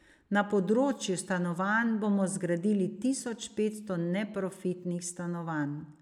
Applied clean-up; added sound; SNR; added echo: none; none; none; none.